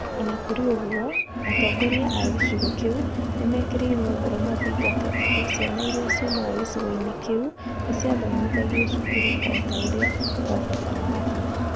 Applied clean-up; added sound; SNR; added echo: none; Bird + Crowd; -3 dB; none.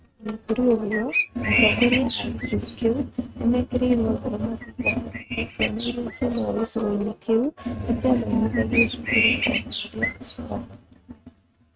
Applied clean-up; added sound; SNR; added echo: neural mask model RNNoise.